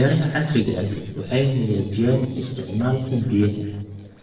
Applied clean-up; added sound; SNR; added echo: neural separator model SepFormer DNS4.